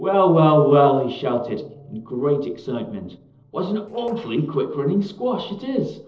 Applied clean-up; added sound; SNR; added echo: neural separator model SepFormer DNS4.